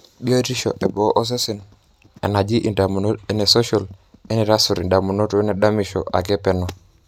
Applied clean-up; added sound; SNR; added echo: none; none; none; none.